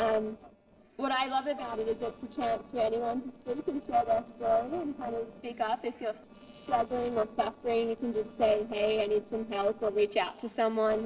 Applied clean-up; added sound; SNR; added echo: neural separator model SepFormer DNS4.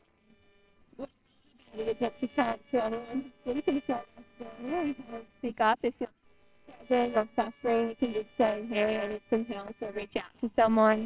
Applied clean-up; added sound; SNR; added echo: neural separator model SepFormer WHAMR!.